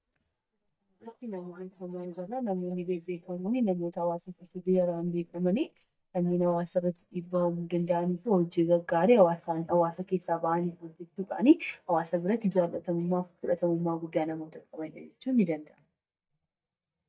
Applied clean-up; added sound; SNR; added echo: neural mask model DeepFilterNet 3.